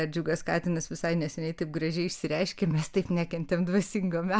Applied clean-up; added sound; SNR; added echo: none; none; none; none.